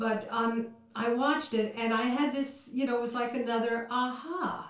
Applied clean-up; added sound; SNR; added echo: none; none; none; reverberation time 0.3 s.